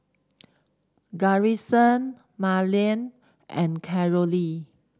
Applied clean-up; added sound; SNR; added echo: none; none; none; none.